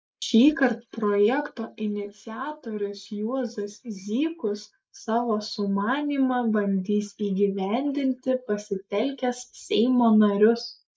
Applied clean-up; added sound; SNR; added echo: neural mask model Resemble Enhance denoiser.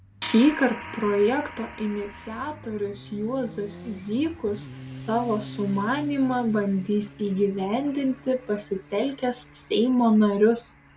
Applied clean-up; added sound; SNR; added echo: none; Motorcycle; 18 dB; none.